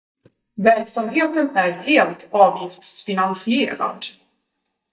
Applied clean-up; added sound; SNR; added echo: neural mask model DeepFilterNet 3.